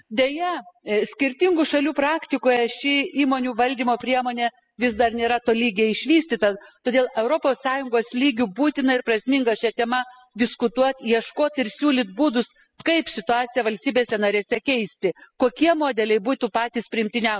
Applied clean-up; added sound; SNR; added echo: classical method spectral subtraction.